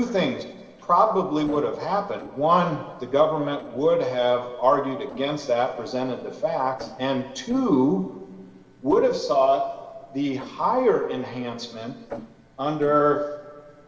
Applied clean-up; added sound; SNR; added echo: neural separator model SepFormer DNS4.